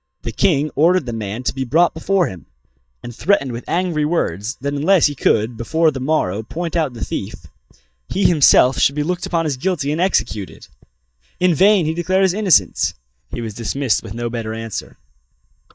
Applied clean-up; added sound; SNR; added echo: neural mask model DeepFilterNet 3.